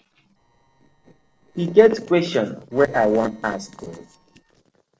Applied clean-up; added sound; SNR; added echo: neural separator model SepFormer DNS4.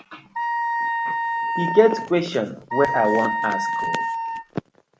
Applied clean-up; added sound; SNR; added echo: none; Wind instrument, woodwind instrument; 1 dB; none.